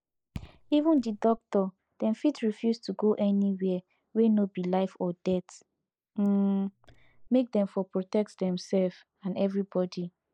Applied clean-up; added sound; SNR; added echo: neural mask model Resemble Enhance denoiser.